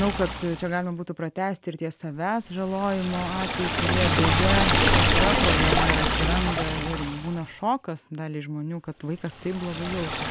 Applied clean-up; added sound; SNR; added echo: none; Liquid; -3 dB; none.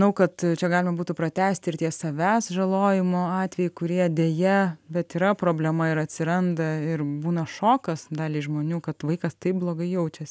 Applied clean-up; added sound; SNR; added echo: none; none; none; none.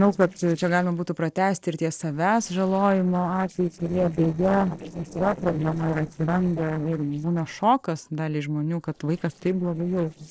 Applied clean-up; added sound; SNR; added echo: neural separator model SepFormer DNS4.